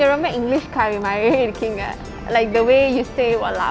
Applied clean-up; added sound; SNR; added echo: none; Organ; 19 dB; none.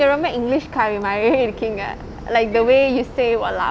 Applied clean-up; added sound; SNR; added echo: none; none; none; none.